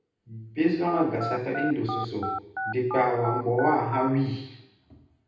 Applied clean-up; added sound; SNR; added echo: none; Telephone; 6 dB; reverberation time 0.8 s.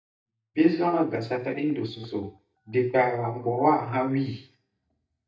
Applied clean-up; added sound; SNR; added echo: neural mask model DeepFilterNet 3.